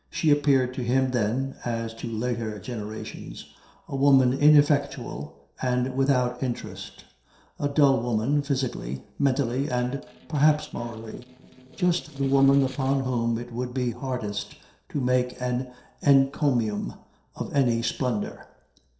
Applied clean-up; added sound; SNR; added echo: neural separator model SepFormer DNS4.